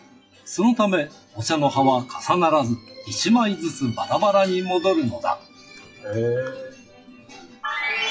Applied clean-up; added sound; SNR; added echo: classical method WPE with log-MMSE.